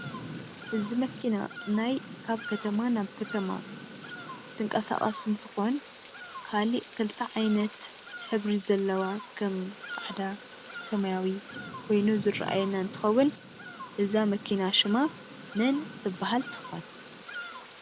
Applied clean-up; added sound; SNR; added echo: none; Thunder / Rain + Bird vocalization, bird call, bird song; 13 dB; none.